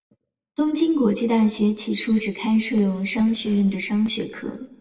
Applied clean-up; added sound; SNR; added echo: neural separator model SepFormer DNS4.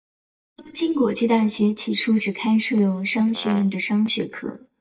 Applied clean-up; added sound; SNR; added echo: neural mask model DeepFilterNet 3.